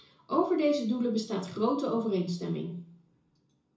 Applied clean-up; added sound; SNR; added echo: none; none; none; reverberation time 0.6 s.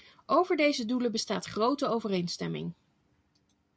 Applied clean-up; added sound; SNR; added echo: none; none; none; none.